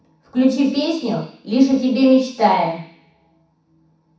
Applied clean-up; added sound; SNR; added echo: none; none; none; reverberation time 0.7 s.